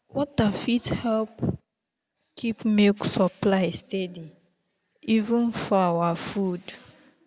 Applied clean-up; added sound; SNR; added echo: none; none; none; none.